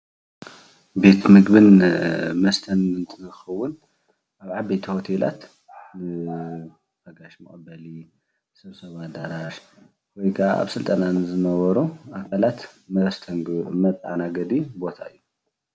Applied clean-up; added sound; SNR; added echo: none; none; none; none.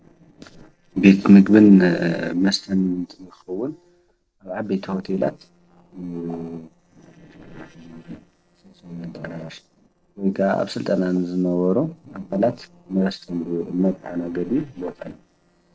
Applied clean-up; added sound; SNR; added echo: neural separator model SepFormer DNS4.